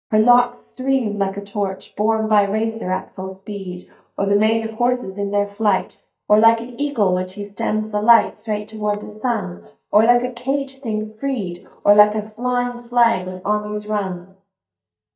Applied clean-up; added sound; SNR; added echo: neural mask model DeepFilterNet 3.